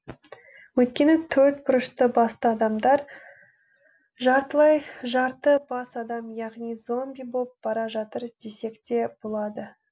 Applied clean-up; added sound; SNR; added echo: none; none; none; none.